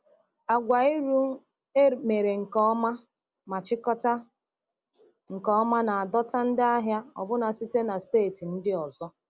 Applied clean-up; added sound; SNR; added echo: none; none; none; none.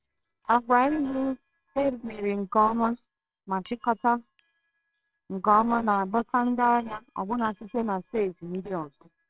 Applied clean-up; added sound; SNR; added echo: neural separator model SepFormer WHAMR!.